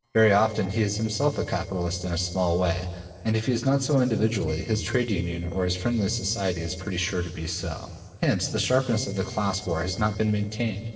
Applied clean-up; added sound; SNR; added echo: neural separator model SepFormer DNS4.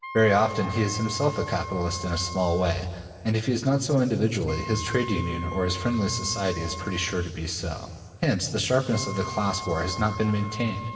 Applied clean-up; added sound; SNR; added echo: none; Wind instrument, woodwind instrument; 13 dB; reverberation time 2.6 s.